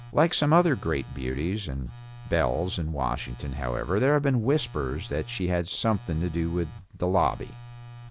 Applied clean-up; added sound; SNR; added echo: none; Telephone; 17 dB; none.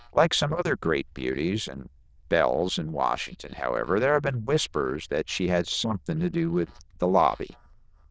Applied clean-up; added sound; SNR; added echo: neural diffusion model UNIVERSE++.